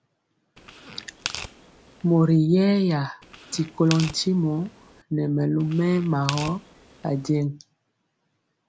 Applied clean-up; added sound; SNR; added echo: none; Tearing; 15 dB; none.